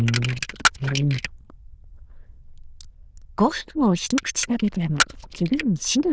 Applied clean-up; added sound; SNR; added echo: neural diffusion model UNIVERSE++.